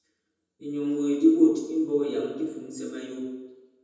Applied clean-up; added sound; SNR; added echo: none; none; none; reverberation time 1.1 s.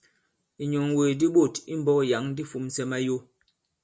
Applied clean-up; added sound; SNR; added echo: none; none; none; none.